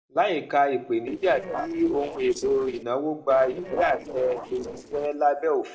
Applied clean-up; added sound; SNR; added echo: neural separator model SepFormer DNS4.